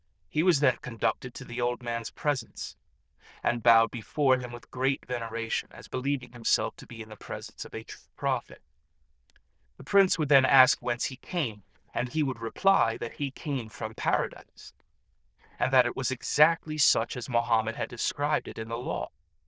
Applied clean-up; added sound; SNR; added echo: neural diffusion model UNIVERSE++.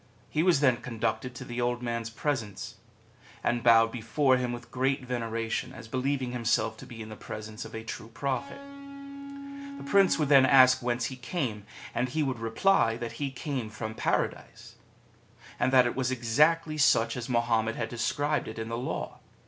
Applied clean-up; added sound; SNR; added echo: none; Electric guitar; 10 dB; none.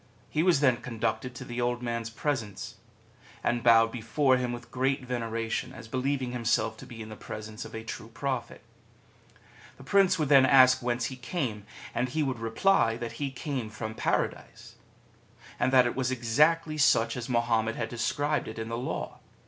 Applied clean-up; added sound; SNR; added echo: none; none; none; none.